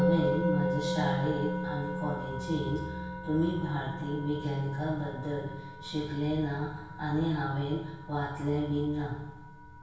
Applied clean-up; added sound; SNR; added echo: none; Musical instrument; 3 dB; reverberation time 0.6 s.